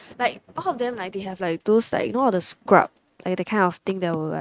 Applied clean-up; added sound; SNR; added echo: neural mask model RNNoise.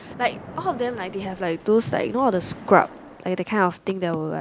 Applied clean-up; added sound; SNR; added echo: none; Splash, splatter; 18 dB; none.